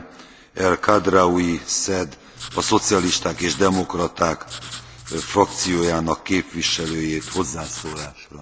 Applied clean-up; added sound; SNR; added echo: none; Writing; 14 dB; none.